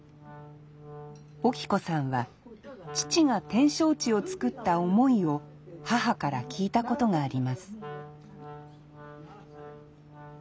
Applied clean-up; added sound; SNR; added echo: none; Wind instrument, woodwind instrument; 18 dB; none.